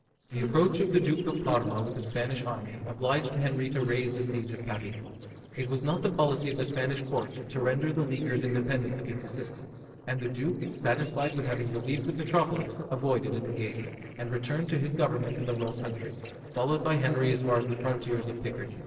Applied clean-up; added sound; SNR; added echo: neural separator model SepFormer DNS4.